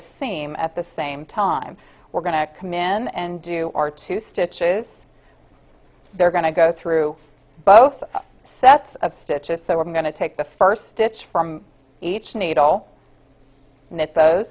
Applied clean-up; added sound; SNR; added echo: none; none; none; none.